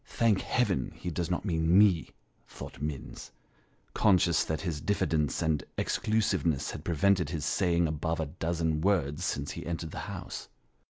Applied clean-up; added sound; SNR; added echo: none; none; none; none.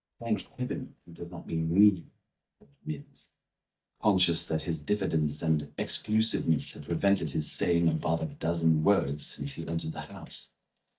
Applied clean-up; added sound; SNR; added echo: neural mask model DeepFilterNet 3.